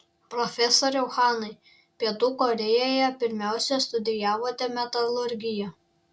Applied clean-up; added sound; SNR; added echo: none; none; none; none.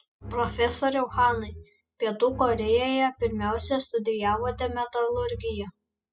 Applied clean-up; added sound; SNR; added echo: classical method spectral subtraction.